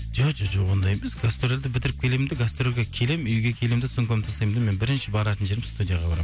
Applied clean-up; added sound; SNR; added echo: none; none; none; none.